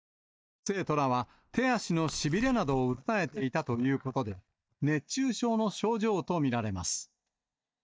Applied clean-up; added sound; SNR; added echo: neural mask model DeepFilterNet 3.